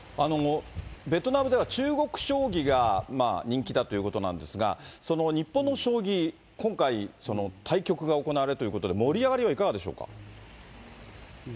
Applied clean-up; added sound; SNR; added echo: none; none; none; none.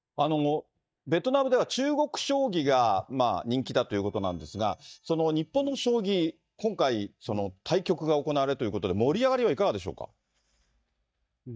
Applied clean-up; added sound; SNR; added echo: neural mask model DeepFilterNet 3.